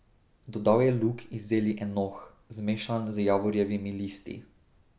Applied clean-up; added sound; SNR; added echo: none; none; none; none.